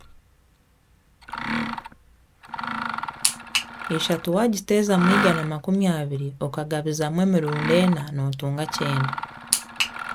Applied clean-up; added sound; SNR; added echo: none; Mechanisms; 7 dB; none.